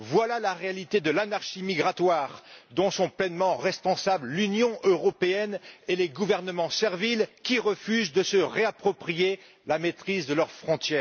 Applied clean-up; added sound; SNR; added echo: none; none; none; none.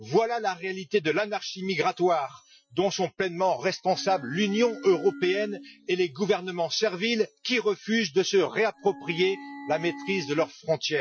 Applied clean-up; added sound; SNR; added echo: classical method Wiener filter.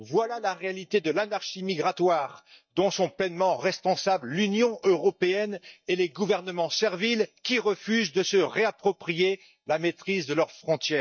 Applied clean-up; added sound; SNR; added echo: neural mask model DeepFilterNet 3.